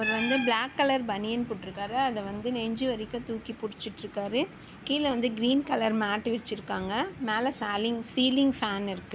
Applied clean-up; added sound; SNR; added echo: none; none; none; none.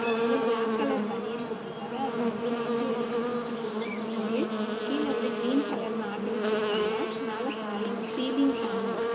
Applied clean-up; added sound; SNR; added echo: none; Buzz; -3 dB; reverberation time 0.2 s.